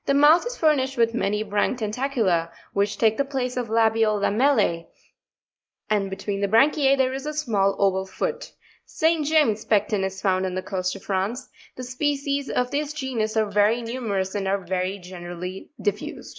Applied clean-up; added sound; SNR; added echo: neural mask model Resemble Enhance denoiser.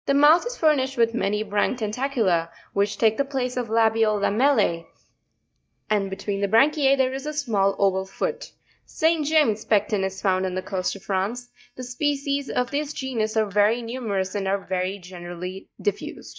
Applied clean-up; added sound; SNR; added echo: neural mask model DeepFilterNet 3.